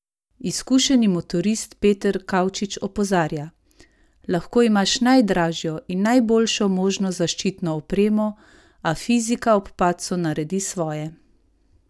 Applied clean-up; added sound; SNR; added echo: none; none; none; none.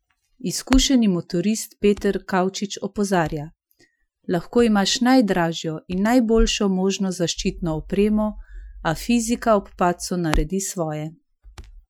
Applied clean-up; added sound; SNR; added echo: classical method Wiener filter.